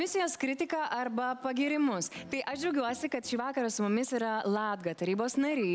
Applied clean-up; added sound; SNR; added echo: none; none; none; none.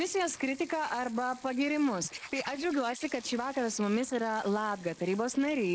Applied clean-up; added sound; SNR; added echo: neural mask model Resemble Enhance denoiser.